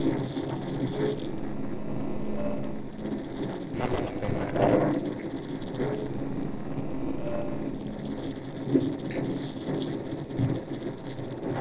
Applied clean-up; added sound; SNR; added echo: neural separator model SepFormer DNS4.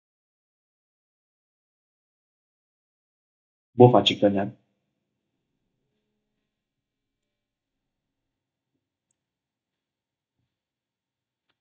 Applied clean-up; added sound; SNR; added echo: neural mask model DeepFilterNet 3.